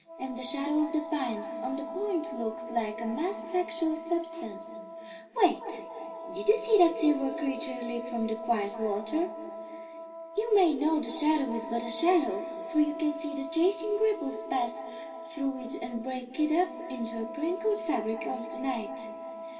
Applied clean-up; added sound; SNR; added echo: none; Wind instrument, woodwind instrument; 10 dB; reverberation time 3.0 s.